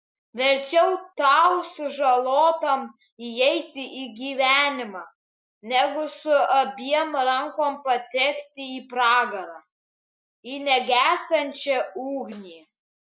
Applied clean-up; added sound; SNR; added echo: none; none; none; none.